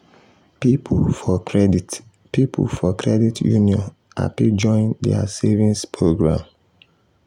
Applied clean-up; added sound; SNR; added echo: none; none; none; none.